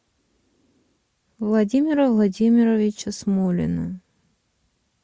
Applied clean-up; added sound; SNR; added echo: none; none; none; none.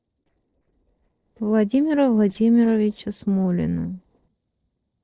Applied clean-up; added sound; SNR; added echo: neural separator model SepFormer DNS4.